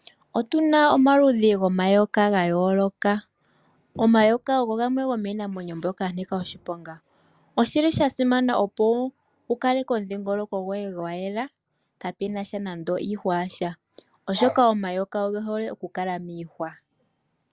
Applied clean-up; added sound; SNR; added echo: none; none; none; none.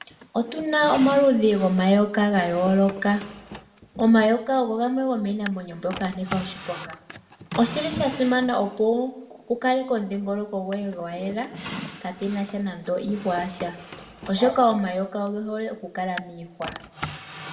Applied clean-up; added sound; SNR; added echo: none; Drawer open or close; 16 dB; reverberation time 0.6 s.